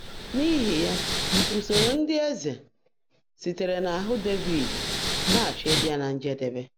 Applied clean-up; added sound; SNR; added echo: none; Respiratory sounds; 2 dB; none.